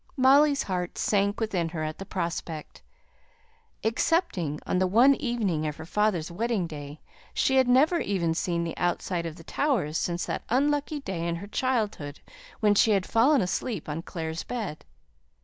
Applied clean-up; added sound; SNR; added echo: none; none; none; none.